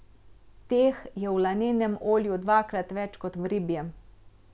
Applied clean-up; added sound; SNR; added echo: none; none; none; none.